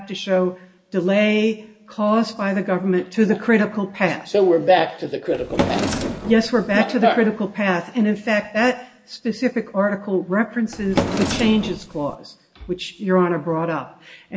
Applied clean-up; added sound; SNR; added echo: none; Drawer open or close; 4 dB; reverberation time 0.7 s.